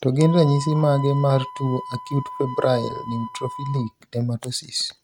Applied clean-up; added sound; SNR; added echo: neural mask model RNNoise.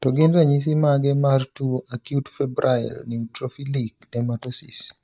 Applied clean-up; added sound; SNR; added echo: neural mask model DeepFilterNet 3.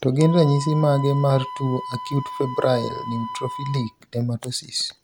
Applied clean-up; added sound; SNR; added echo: none; Wind instrument, woodwind instrument; 12 dB; none.